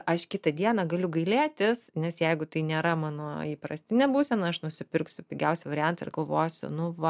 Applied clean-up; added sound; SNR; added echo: none; none; none; none.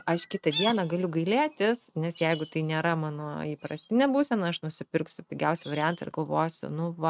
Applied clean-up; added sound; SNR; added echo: neural mask model RNNoise.